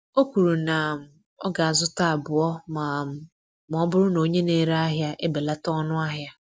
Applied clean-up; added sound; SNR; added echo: none; none; none; none.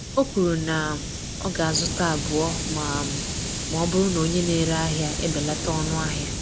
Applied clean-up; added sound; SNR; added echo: none; Hiss; 3 dB; none.